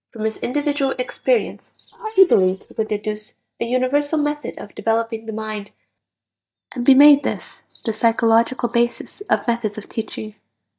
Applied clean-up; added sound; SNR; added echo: neural mask model DeepFilterNet 3.